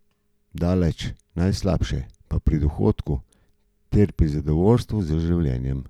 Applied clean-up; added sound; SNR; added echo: none; none; none; none.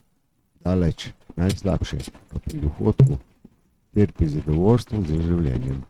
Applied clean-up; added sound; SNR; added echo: neural mask model RNNoise.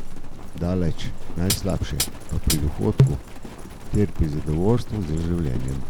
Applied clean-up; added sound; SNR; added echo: none; Hi-hat + Livestock, farm animals, working animals; 1 dB; none.